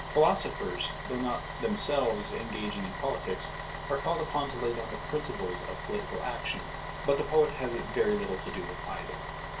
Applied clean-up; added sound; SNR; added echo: none; Bus; 6 dB; reverberation time 0.2 s.